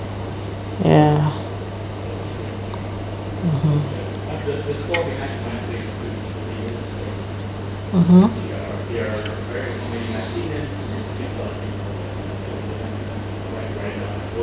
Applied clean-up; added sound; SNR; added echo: none; none; none; none.